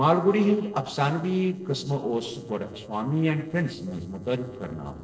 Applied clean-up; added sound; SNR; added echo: neural separator model SepFormer DNS4.